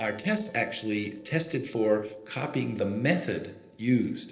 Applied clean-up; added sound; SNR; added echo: neural separator model SepFormer DNS4.